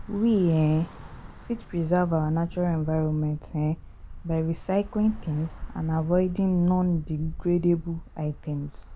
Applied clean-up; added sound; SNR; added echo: none; Traffic noise, roadway noise / Bus; 14 dB; none.